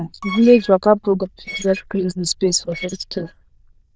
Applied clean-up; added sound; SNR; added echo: neural diffusion model UNIVERSE++.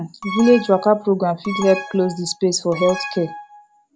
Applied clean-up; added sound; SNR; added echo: none; Alarm; 12 dB; none.